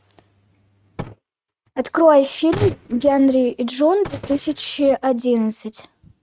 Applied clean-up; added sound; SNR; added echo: neural mask model RNNoise.